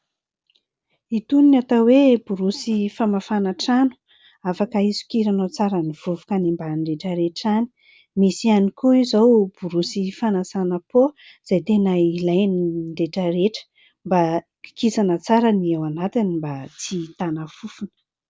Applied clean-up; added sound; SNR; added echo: none; none; none; none.